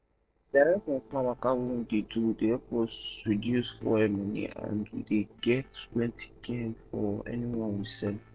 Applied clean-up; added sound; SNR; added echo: neural separator model SepFormer DNS4.